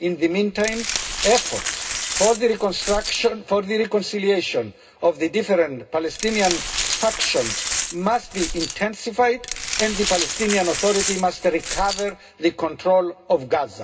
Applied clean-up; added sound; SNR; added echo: none; Glass; 5 dB; reverberation time 0.2 s.